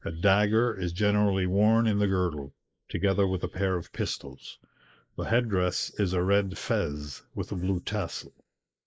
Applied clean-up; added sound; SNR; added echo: neural mask model Resemble Enhance denoiser.